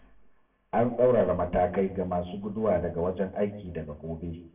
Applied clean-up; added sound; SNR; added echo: none; none; none; reverberation time 0.6 s.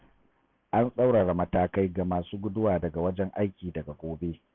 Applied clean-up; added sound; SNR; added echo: none; none; none; none.